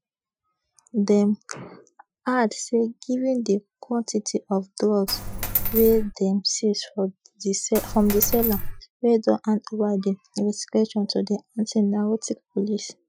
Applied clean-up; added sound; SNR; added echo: classical method Wiener filter.